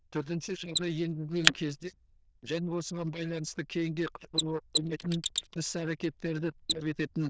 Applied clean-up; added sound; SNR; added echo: neural diffusion model UNIVERSE++.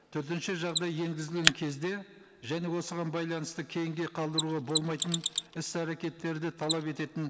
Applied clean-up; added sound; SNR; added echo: none; Mechanisms; 4 dB; none.